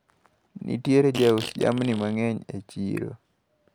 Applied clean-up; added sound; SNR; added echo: none; Fart; 11 dB; none.